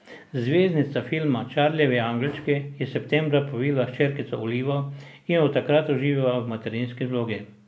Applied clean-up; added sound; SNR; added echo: none; none; none; none.